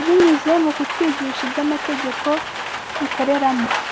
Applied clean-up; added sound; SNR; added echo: none; Rain; 6 dB; none.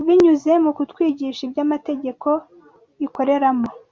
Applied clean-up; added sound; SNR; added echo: none; none; none; none.